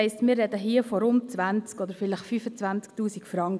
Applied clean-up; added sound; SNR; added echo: none; none; none; none.